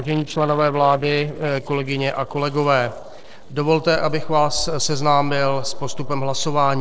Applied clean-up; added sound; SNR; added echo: neural separator model SepFormer DNS4.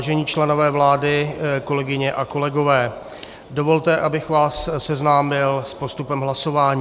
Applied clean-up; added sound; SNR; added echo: none; none; none; none.